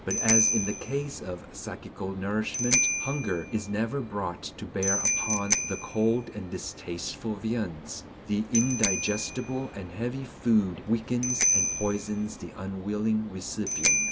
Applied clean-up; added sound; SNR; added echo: none; Bicycle bell; 1 dB; none.